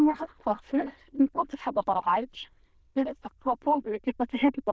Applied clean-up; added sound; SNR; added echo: neural diffusion model UNIVERSE++.